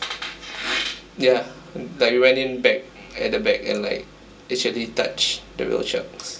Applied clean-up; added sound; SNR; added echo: none; none; none; reverberation time 0.2 s.